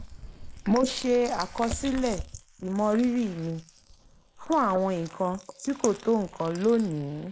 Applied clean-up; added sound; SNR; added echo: neural mask model Resemble Enhance denoiser.